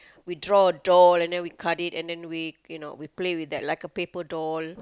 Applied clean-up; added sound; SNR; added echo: none; none; none; none.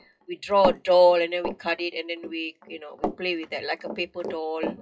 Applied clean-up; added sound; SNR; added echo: classical method WPE with log-MMSE.